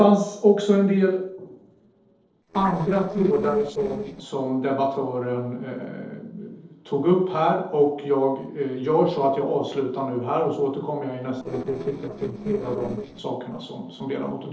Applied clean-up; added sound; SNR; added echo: neural separator model SepFormer DNS4.